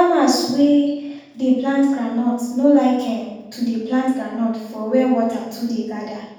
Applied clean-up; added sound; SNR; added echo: none; none; none; reverberation time 1.2 s.